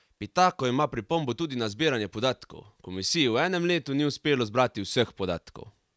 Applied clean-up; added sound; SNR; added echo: none; none; none; none.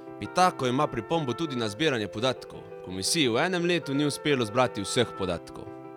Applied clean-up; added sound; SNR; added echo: none; Wind instrument, woodwind instrument + Piano; 14 dB; none.